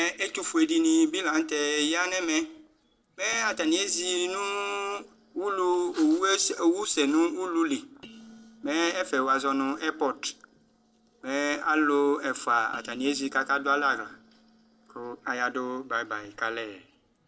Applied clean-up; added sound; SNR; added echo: neural separator model SepFormer DNS4.